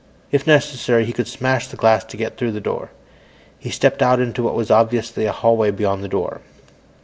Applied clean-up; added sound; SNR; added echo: none; none; none; none.